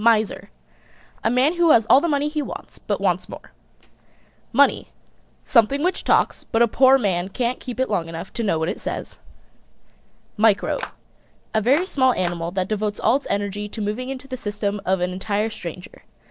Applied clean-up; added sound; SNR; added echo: neural separator model SepFormer DNS4.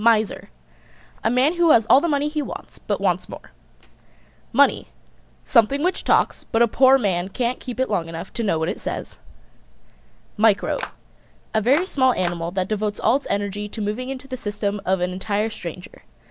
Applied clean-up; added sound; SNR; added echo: none; Clapping; 10 dB; none.